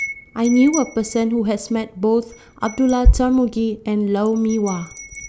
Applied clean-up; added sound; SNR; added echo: none; Wind chime; 6 dB; none.